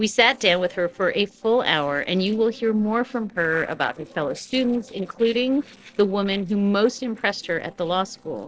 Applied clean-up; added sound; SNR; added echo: neural separator model SepFormer DNS4.